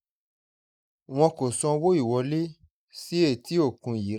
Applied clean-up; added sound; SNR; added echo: neural mask model Resemble Enhance denoiser.